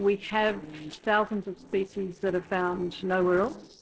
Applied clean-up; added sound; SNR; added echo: neural separator model SepFormer DNS4.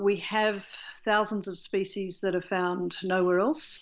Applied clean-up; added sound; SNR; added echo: none; none; none; none.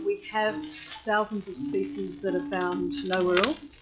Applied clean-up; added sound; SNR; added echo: classical method log-MMSE.